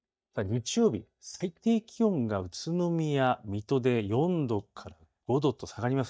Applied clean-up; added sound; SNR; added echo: neural mask model DeepFilterNet 3.